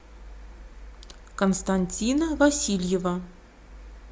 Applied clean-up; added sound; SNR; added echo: none; none; none; none.